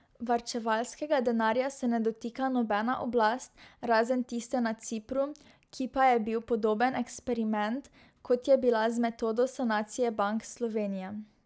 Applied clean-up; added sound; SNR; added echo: none; none; none; none.